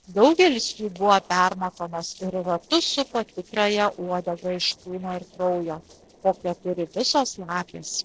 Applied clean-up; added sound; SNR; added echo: neural separator model SepFormer DNS4.